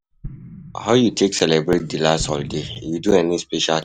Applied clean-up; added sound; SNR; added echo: none; Explosion; 17 dB; none.